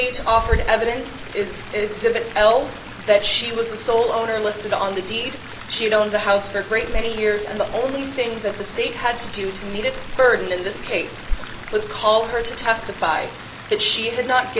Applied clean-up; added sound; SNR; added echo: none; Chatter / Stream; 10 dB; none.